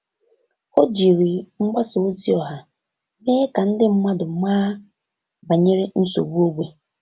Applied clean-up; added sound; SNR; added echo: none; none; none; none.